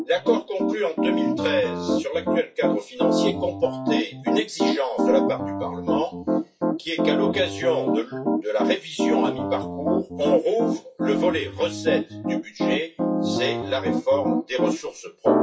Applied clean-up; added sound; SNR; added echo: classical method WPE with log-MMSE.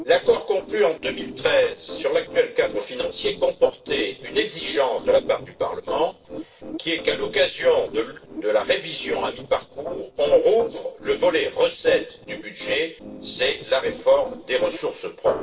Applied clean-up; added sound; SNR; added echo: neural separator model SepFormer DNS4.